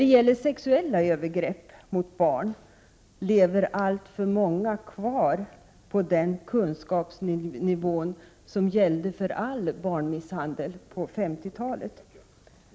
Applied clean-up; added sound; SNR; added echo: none; none; none; none.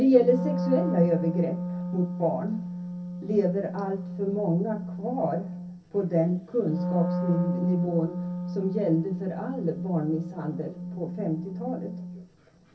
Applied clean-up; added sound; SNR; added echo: none; Wind instrument, woodwind instrument; 5 dB; reverberation time 0.3 s.